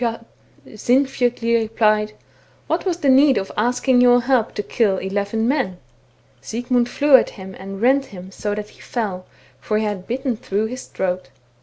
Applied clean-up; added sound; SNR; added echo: none; none; none; none.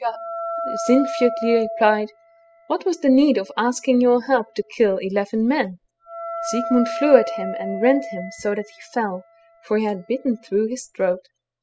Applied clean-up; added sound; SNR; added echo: classical method spectral subtraction.